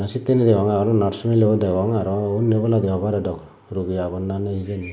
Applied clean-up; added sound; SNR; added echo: none; none; none; none.